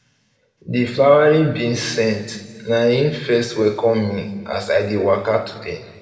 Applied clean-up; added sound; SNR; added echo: none; none; none; reverberation time 1.6 s.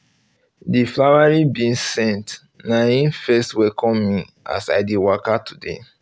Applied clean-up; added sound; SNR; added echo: none; none; none; none.